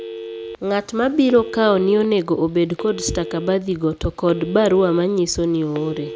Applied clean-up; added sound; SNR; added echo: none; Telephone; 14 dB; none.